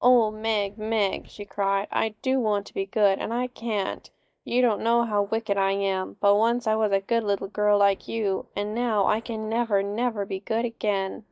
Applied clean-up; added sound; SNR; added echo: neural mask model DeepFilterNet 3.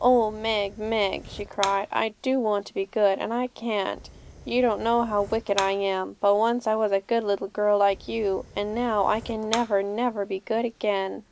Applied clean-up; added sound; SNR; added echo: none; Fire; 18 dB; none.